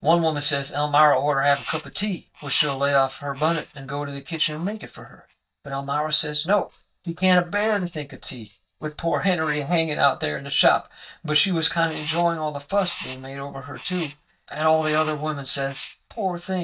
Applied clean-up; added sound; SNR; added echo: neural mask model DeepFilterNet 3.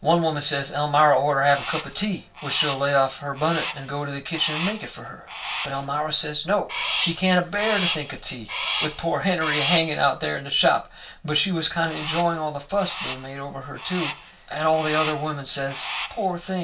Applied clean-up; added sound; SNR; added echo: none; Crow; 9 dB; reverberation time 0.2 s.